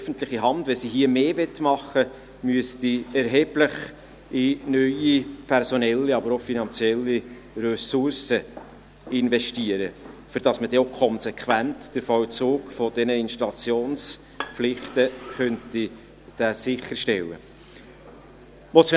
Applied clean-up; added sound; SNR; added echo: none; Bowed string instrument; 18 dB; none.